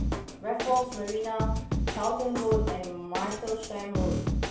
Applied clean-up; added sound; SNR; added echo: none; Drum kit; 0 dB; reverberation time 0.3 s.